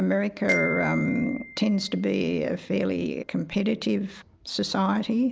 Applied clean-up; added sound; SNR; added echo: none; Glockenspiel; 10 dB; none.